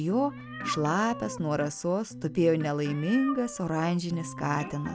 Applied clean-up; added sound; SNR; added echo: none; none; none; none.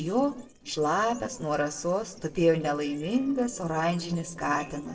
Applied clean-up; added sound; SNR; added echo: neural separator model SepFormer DNS4.